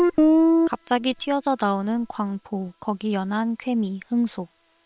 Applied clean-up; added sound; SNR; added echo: neural separator model SepFormer WHAM!.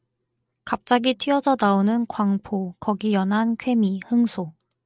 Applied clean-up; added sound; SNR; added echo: none; none; none; none.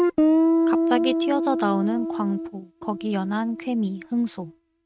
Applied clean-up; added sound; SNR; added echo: neural mask model RNNoise.